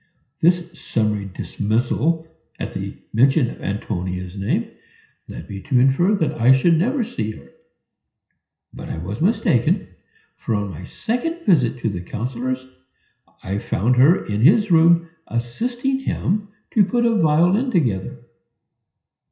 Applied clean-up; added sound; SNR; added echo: none; none; none; reverberation time 0.5 s.